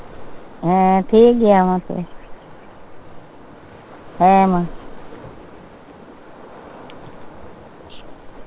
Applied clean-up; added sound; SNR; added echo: none; Waves, surf; 14 dB; none.